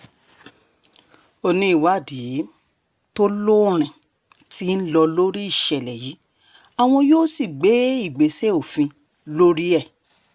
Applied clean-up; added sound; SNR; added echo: none; none; none; none.